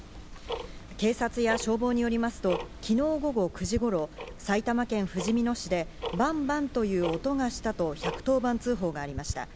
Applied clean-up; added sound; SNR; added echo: none; Tick-tock; 11 dB; none.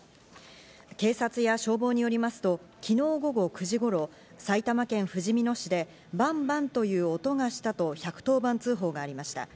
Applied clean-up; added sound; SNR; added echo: none; none; none; none.